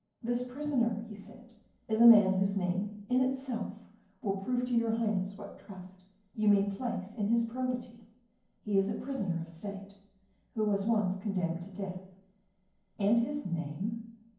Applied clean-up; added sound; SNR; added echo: none; none; none; reverberation time 0.9 s.